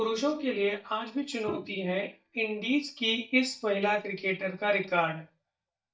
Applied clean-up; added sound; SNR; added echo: neural mask model DeepFilterNet 3.